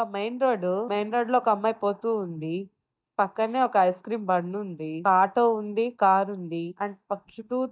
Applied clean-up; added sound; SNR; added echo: neural mask model DeepFilterNet 3.